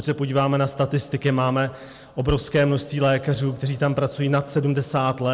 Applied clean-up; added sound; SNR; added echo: none; none; none; none.